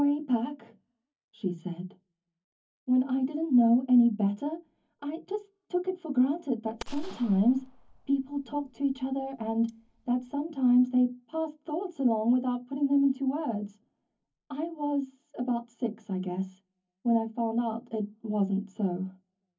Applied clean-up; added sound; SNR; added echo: none; Gunshot, gunfire; 15 dB; reverberation time 0.3 s.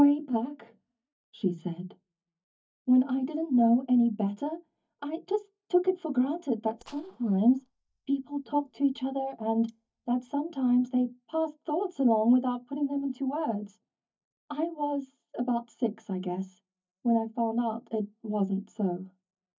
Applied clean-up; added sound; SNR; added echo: neural mask model DeepFilterNet 3.